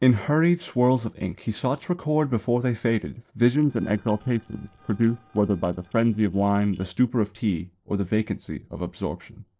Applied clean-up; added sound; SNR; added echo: neural separator model SepFormer DNS4.